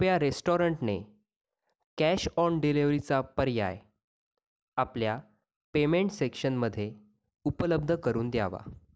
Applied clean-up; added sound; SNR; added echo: none; none; none; none.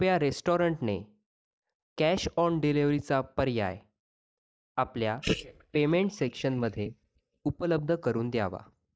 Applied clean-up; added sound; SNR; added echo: neural mask model DeepFilterNet 3.